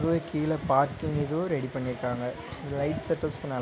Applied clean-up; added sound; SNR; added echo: none; none; none; none.